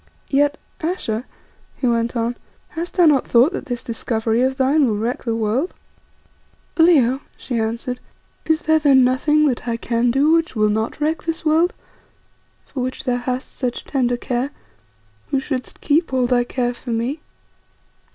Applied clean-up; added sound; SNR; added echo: none; none; none; none.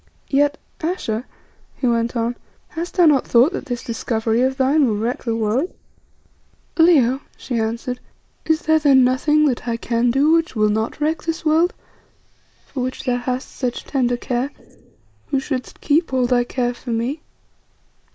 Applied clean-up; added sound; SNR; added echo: neural mask model Resemble Enhance denoiser.